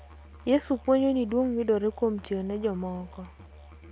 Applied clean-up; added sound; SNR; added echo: none; Musical instrument; 20 dB; none.